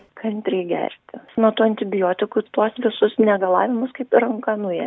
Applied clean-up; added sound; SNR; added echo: none; none; none; none.